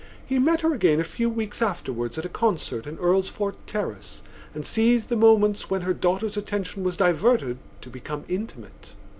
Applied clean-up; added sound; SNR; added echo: none; Boat, Water vehicle; 18 dB; none.